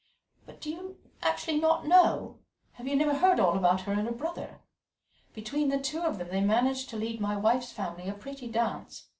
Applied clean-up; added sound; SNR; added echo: none; none; none; none.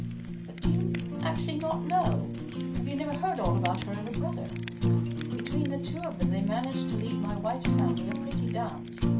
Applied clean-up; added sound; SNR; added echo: none; Fire; -5 dB; none.